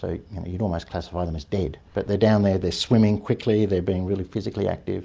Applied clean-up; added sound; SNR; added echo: none; none; none; none.